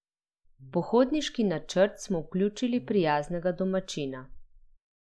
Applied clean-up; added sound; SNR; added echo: neural mask model Resemble Enhance denoiser.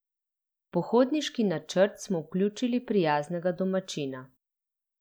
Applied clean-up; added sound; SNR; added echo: none; none; none; none.